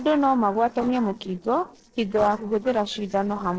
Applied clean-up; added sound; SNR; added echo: neural separator model SepFormer DNS4.